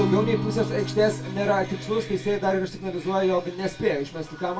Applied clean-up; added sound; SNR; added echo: none; Acoustic guitar; 8 dB; reverberation time 0.2 s.